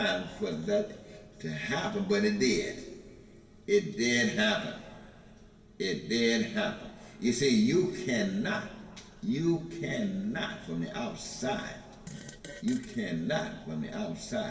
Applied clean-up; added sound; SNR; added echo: none; Fart; 16 dB; reverberation time 2.0 s.